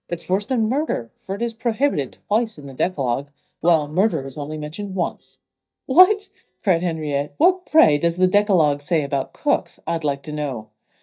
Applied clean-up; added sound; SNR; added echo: neural mask model DeepFilterNet 3.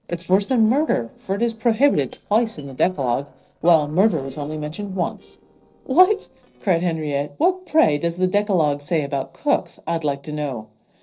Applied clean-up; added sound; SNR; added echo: neural separator model SepFormer DNS4.